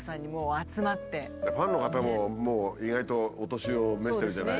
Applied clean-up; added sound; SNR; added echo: none; none; none; none.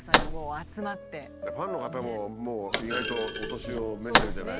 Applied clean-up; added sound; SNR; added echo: none; Thump, thud; -3 dB; none.